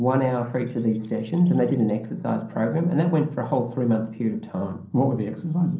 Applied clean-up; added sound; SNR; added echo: neural separator model SepFormer DNS4.